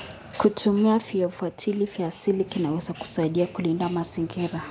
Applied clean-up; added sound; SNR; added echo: none; none; none; none.